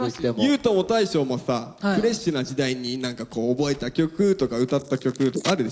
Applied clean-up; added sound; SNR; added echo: neural mask model Resemble Enhance denoiser.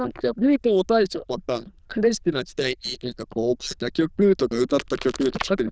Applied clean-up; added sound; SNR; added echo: neural diffusion model UNIVERSE++.